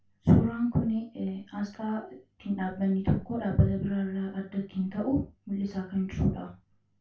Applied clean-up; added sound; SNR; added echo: none; none; none; reverberation time 0.2 s.